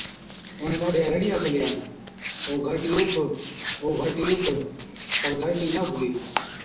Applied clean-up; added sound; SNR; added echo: none; Hands; 3 dB; reverberation time 0.8 s.